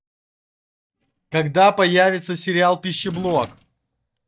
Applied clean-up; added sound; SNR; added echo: neural mask model DeepFilterNet 3.